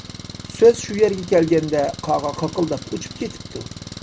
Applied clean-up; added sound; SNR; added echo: none; Engine; 14 dB; none.